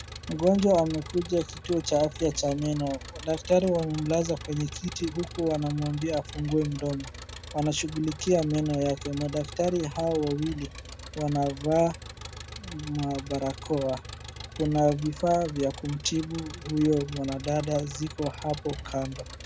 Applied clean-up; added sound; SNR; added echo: none; Engine; 13 dB; none.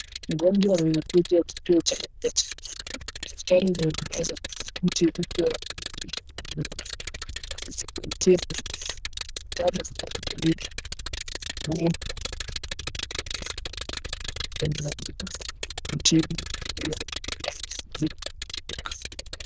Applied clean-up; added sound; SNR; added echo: neural diffusion model UNIVERSE++.